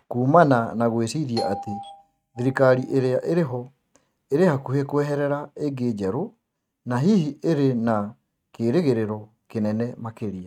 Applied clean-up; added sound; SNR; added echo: neural mask model RNNoise.